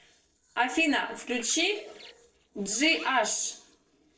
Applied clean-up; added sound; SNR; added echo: neural separator model SepFormer DNS4.